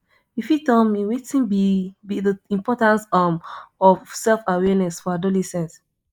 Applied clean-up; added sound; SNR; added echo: neural mask model Resemble Enhance denoiser.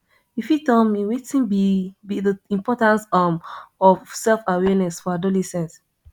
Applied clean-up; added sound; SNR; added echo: none; Tap; 17 dB; none.